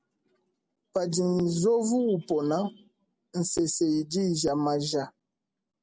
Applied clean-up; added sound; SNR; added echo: none; none; none; none.